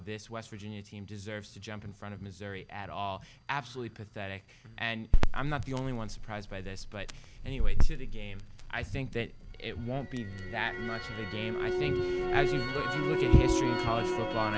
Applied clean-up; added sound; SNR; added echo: none; Crackle; -4 dB; none.